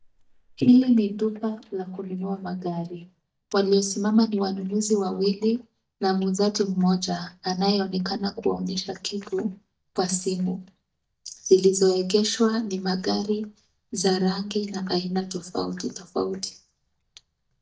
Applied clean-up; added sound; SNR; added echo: neural mask model DeepFilterNet 3.